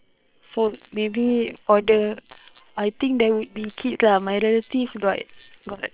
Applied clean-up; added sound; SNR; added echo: neural separator model SepFormer WHAM!.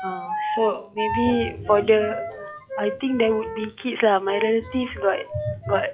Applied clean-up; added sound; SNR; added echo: classical method log-MMSE.